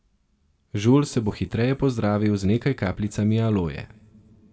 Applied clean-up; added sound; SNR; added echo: none; none; none; reverberation time 0.7 s.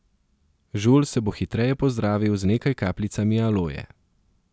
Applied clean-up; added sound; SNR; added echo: none; none; none; none.